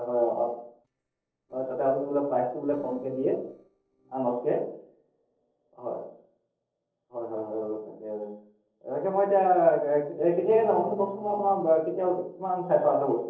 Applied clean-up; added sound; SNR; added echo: neural separator model SepFormer DNS4.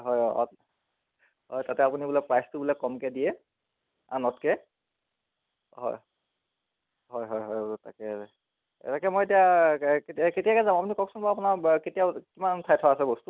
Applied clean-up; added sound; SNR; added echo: none; none; none; none.